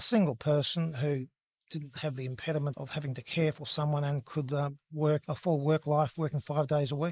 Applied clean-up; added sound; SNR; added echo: neural mask model Resemble Enhance denoiser.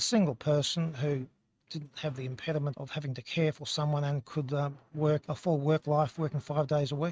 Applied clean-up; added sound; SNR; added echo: neural mask model RNNoise.